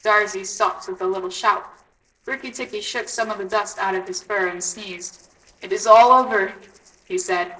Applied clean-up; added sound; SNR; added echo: neural separator model SepFormer DNS4.